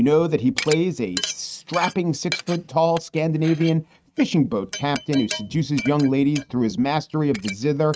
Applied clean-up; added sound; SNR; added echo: neural mask model RNNoise.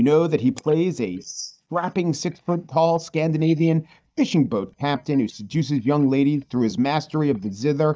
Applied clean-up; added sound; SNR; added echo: neural mask model DeepFilterNet 3.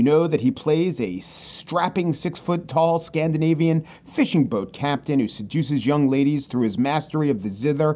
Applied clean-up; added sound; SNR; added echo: none; none; none; none.